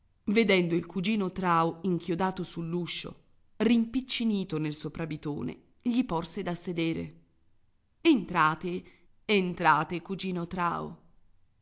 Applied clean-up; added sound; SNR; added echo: none; none; none; none.